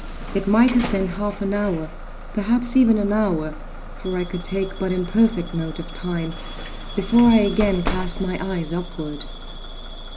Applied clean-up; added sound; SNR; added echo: none; Bus / Alarm; 8 dB; none.